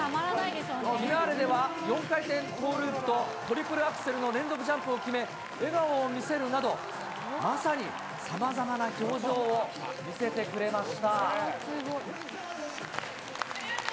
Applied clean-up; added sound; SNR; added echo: none; none; none; none.